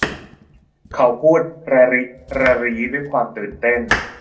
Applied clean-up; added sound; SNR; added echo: none; Domestic sounds, home sounds; 10 dB; reverberation time 0.2 s.